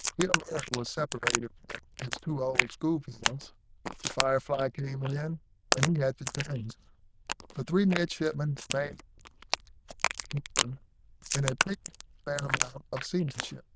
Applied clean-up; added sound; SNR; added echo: neural diffusion model UNIVERSE++.